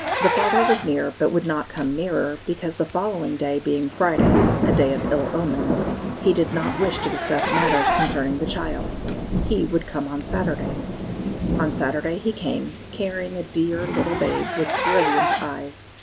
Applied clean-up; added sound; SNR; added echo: none; Zipper (clothing) + Thunder / Rain; 1 dB; none.